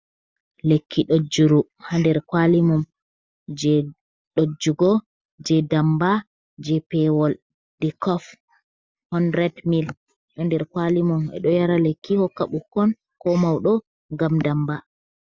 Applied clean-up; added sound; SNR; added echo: none; none; none; none.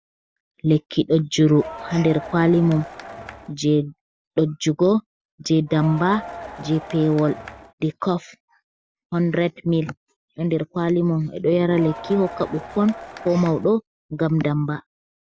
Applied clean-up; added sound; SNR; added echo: none; Crowd; 14 dB; none.